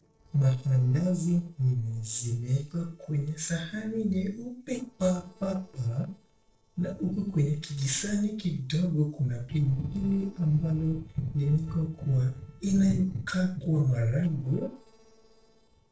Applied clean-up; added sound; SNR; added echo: neural separator model SepFormer DNS4.